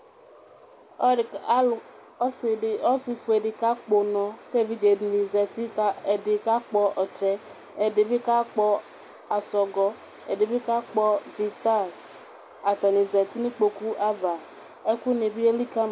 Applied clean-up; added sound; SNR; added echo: none; none; none; none.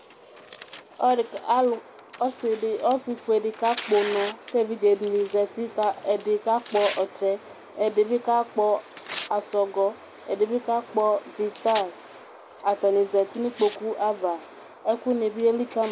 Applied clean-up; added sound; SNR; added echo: none; Tearing; 18 dB; none.